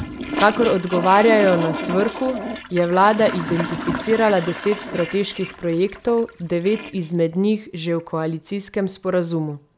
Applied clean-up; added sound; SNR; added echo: none; Toilet flush; 10 dB; none.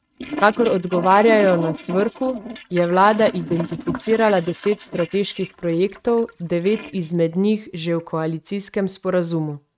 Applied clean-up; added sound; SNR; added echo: neural mask model RNNoise.